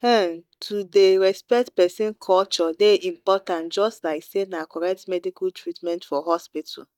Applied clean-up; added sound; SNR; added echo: neural mask model DeepFilterNet 3.